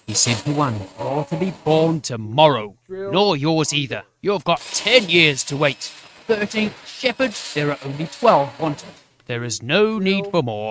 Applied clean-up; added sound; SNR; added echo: neural mask model RNNoise.